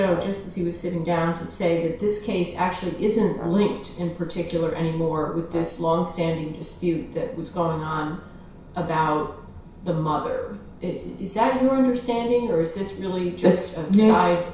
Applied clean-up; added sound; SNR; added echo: none; Brass instrument; 20 dB; reverberation time 0.6 s.